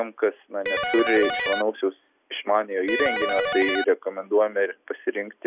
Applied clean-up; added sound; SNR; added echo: none; Electric guitar; 1 dB; none.